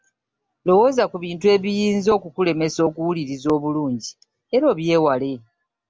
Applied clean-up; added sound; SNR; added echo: none; none; none; none.